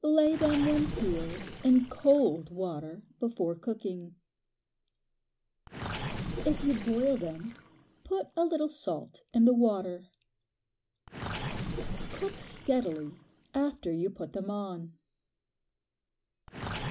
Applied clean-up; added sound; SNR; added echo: none; Gurgling; 10 dB; none.